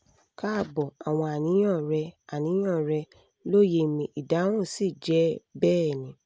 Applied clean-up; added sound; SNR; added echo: none; none; none; none.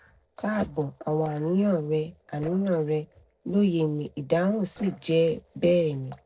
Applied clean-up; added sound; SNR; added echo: neural separator model SepFormer DNS4.